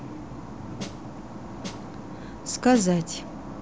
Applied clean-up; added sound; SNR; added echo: none; Snare drum; 15 dB; none.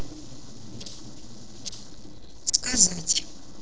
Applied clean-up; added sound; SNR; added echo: neural separator model SepFormer DNS4.